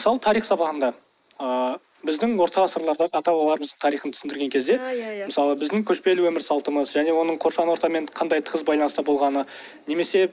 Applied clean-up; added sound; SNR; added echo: neural mask model Resemble Enhance denoiser.